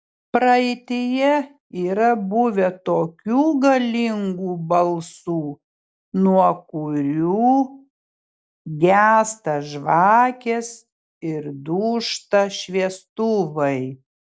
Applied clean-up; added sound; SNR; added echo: none; none; none; none.